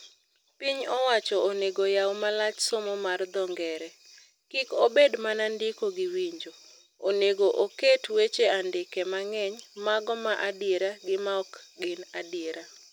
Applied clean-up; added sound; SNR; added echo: none; none; none; none.